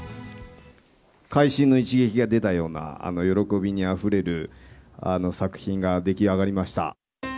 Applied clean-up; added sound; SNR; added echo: none; none; none; none.